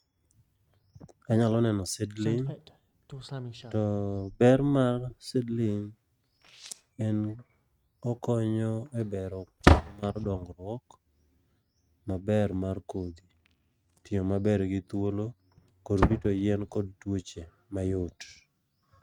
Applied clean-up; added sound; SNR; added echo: neural mask model RNNoise.